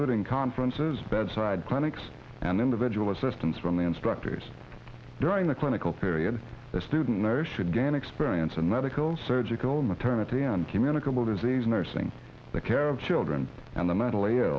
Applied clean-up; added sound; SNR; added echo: none; none; none; none.